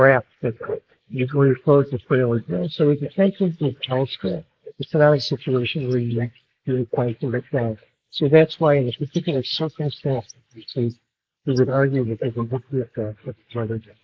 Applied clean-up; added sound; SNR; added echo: neural mask model Resemble Enhance denoiser.